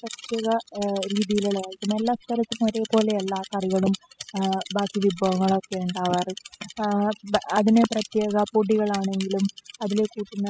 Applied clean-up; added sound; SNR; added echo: classical method spectral subtraction.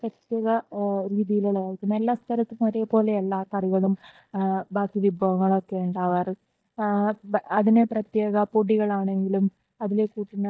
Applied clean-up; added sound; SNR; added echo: neural mask model DeepFilterNet 3.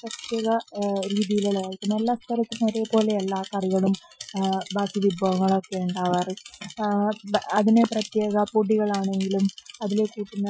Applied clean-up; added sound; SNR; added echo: classical method Wiener filter.